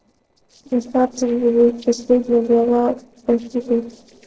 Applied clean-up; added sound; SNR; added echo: neural separator model SepFormer DNS4.